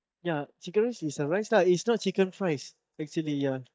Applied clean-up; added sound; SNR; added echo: neural mask model DeepFilterNet 3.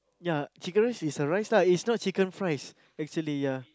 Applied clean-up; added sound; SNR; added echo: none; none; none; none.